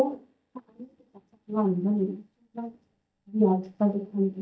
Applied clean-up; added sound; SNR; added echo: neural mask model DeepFilterNet 3.